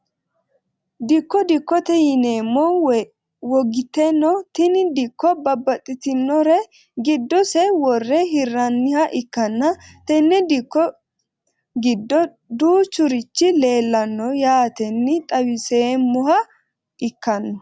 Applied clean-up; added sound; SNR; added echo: none; none; none; none.